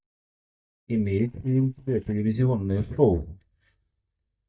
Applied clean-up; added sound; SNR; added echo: neural mask model DeepFilterNet 3.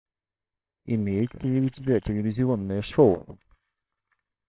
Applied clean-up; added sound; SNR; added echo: neural separator model SepFormer WHAMR!.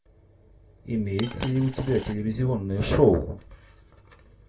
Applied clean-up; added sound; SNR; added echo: none; Coin (dropping); 14 dB; reverberation time 0.2 s.